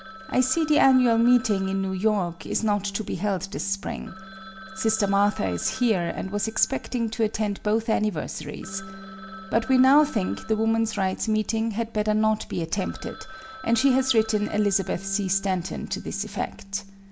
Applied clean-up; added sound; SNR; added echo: none; Telephone + Bass guitar; 18 dB; none.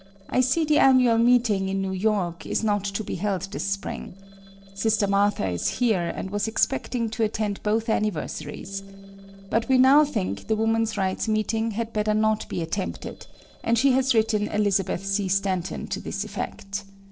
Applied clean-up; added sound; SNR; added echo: neural separator model SepFormer DNS4.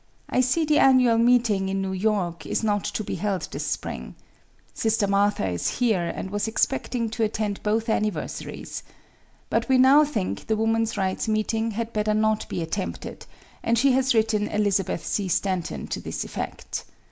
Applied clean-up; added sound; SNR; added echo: none; none; none; none.